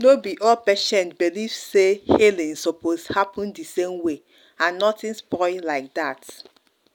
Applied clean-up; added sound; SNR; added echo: none; none; none; none.